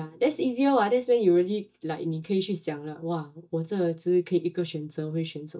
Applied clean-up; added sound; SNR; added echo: neural mask model DeepFilterNet 3.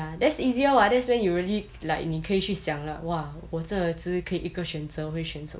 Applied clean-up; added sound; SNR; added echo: none; none; none; none.